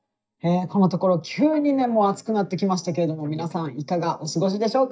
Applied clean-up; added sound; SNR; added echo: neural mask model DeepFilterNet 3.